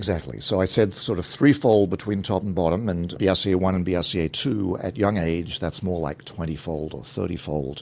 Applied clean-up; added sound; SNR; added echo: none; none; none; none.